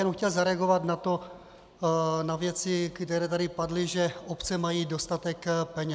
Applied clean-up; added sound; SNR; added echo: none; none; none; none.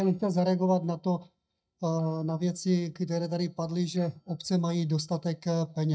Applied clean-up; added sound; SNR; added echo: neural mask model DeepFilterNet 3.